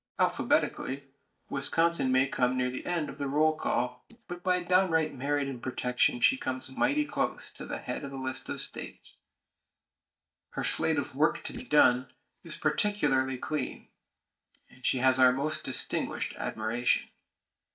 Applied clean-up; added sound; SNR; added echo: neural mask model DeepFilterNet 3.